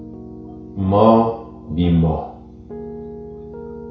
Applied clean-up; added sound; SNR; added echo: none; Piano; 15 dB; reverberation time 0.6 s.